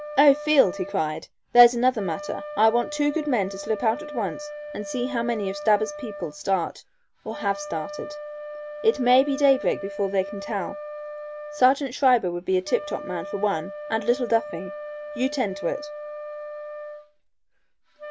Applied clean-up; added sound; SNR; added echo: none; Wind instrument, woodwind instrument; 11 dB; none.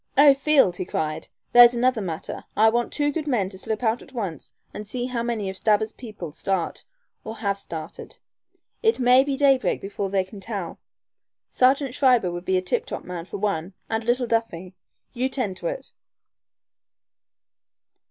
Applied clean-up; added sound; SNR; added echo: none; none; none; none.